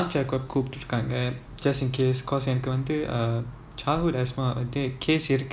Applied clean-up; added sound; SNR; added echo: none; none; none; none.